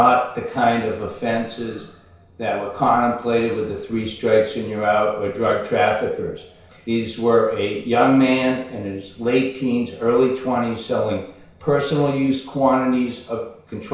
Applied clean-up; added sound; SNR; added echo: none; none; none; reverberation time 0.6 s.